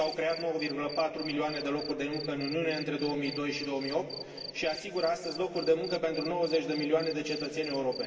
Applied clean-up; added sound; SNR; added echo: none; Cricket; 13 dB; reverberation time 2.3 s.